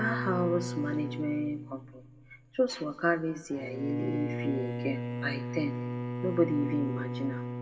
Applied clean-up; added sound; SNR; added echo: none; Bowed string instrument; 4 dB; reverberation time 1.0 s.